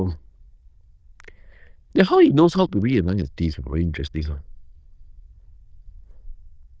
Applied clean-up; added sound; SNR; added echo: neural diffusion model UNIVERSE++.